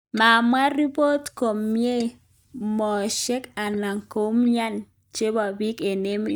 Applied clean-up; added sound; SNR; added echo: neural mask model DeepFilterNet 3.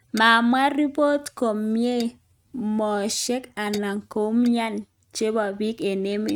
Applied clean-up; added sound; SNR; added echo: neural mask model RNNoise.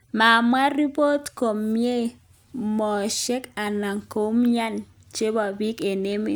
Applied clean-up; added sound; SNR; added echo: none; none; none; none.